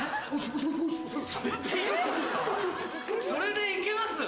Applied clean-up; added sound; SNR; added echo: none; Wind instrument, woodwind instrument; 15 dB; none.